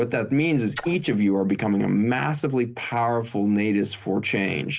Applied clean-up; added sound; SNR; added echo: none; Splash, splatter; 17 dB; none.